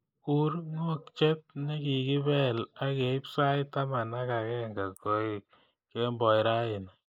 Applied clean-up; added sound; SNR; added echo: neural mask model Resemble Enhance denoiser.